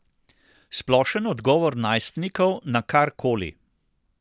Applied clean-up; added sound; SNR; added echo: none; none; none; none.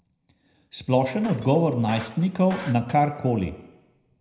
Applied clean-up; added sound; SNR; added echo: none; Shatter; 18 dB; reverberation time 0.7 s.